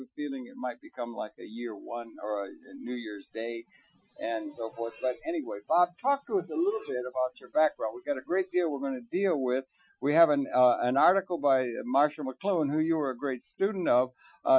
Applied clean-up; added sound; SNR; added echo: classical method Wiener filter.